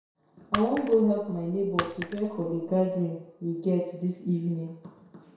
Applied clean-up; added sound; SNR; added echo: none; Shatter; 9 dB; reverberation time 0.7 s.